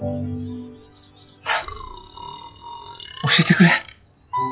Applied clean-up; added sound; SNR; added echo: classical method log-MMSE.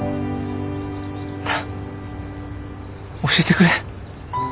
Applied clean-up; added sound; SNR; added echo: none; none; none; none.